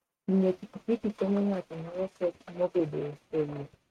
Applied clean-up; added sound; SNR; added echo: neural mask model RNNoise.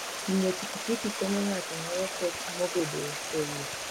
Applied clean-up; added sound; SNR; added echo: none; Stream; 4 dB; none.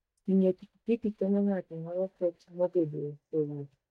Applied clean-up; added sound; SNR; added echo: neural mask model DeepFilterNet 3.